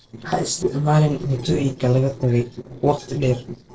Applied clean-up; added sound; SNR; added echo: neural separator model SepFormer DNS4.